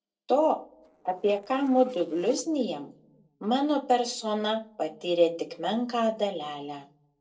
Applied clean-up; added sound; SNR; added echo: neural separator model SepFormer DNS4.